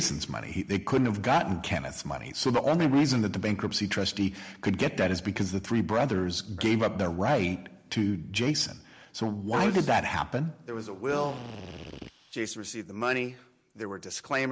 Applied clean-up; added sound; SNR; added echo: none; Drill; 13 dB; none.